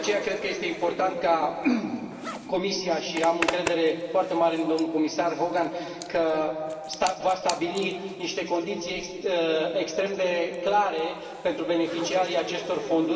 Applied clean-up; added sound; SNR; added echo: none; Zipper (clothing); 13 dB; reverberation time 2.3 s.